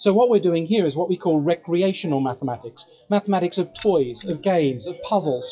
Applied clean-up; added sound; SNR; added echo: classical method WPE with log-MMSE.